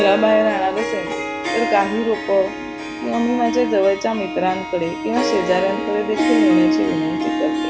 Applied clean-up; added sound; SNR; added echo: none; Harp; 2 dB; none.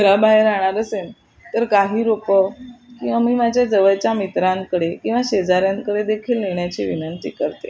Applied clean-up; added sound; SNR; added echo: none; none; none; none.